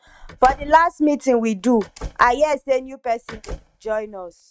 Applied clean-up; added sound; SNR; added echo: neural mask model RNNoise.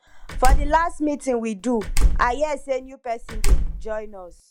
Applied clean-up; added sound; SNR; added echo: none; Slam; -4 dB; none.